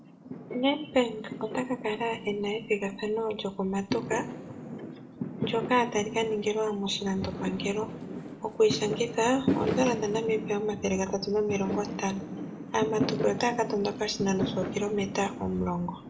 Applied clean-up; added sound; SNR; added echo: none; Fireworks; 6 dB; reverberation time 0.9 s.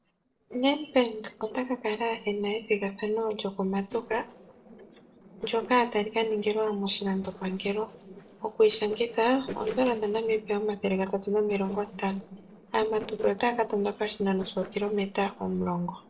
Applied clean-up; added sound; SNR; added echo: neural separator model SepFormer DNS4.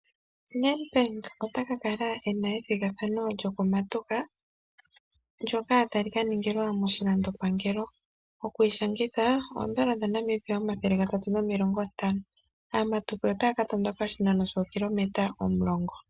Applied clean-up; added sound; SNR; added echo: none; none; none; none.